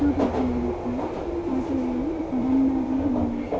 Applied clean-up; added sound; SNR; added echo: none; Subway, metro, underground; 2 dB; none.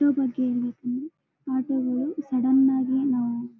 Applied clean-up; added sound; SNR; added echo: none; none; none; none.